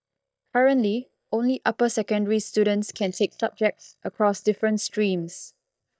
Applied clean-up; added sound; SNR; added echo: neural mask model DeepFilterNet 3.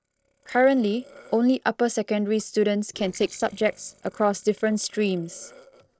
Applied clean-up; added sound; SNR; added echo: neural separator model SepFormer DNS4.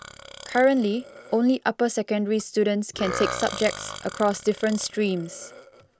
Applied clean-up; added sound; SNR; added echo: none; Burping, eructation; 13 dB; none.